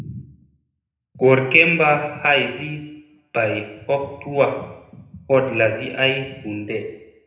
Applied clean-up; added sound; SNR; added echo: none; none; none; reverberation time 0.8 s.